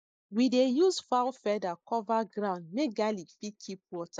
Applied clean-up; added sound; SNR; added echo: neural mask model Resemble Enhance denoiser.